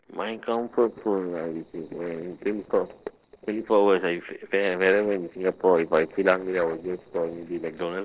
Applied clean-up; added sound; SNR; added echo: neural separator model SepFormer DNS4.